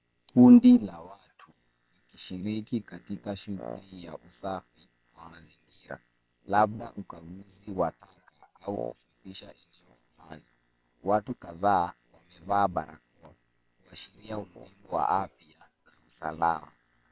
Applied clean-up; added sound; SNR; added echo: neural separator model SepFormer WHAM!.